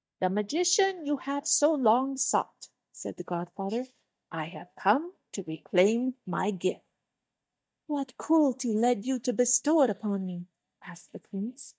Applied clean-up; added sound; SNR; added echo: neural mask model DeepFilterNet 3.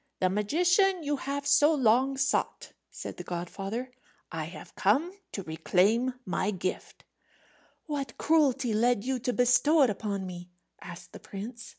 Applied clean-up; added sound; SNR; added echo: none; none; none; none.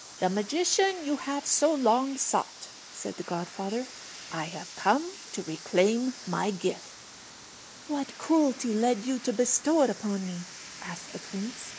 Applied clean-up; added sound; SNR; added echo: neural mask model Resemble Enhance denoiser.